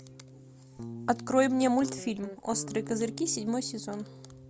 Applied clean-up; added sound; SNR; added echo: none; Guitar; 12 dB; none.